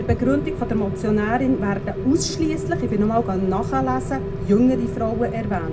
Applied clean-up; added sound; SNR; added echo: none; Rain; 5 dB; reverberation time 0.2 s.